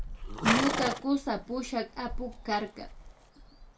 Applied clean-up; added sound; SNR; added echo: none; Livestock, farm animals, working animals; 2 dB; reverberation time 0.2 s.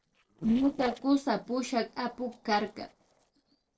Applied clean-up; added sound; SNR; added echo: neural separator model SepFormer DNS4.